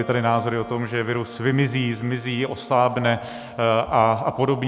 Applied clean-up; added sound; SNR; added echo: none; Wind instrument, woodwind instrument; 20 dB; none.